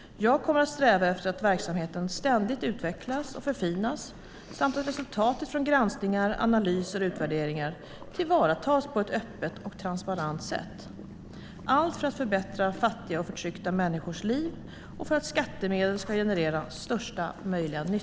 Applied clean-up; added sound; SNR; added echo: none; Boiling + Growling; 16 dB; none.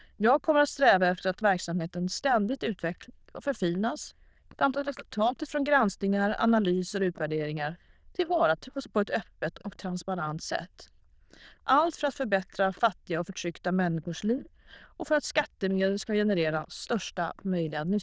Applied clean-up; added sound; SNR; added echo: neural diffusion model UNIVERSE++.